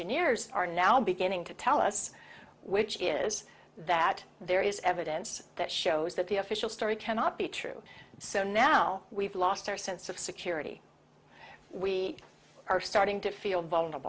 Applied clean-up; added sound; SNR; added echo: none; none; none; none.